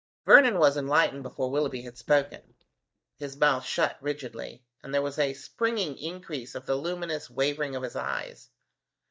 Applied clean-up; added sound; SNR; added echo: neural mask model DeepFilterNet 3.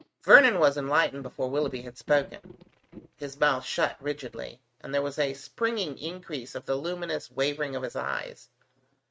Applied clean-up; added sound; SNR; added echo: neural mask model RNNoise.